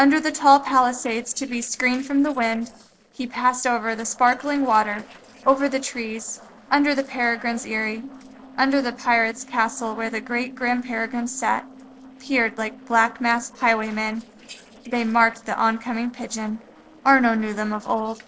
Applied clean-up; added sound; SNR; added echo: neural separator model SepFormer DNS4.